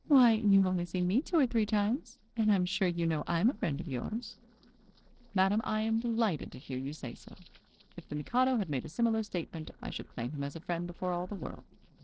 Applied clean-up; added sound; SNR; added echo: neural separator model SepFormer DNS4.